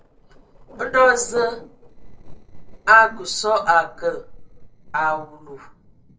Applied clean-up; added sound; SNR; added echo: neural separator model SepFormer DNS4.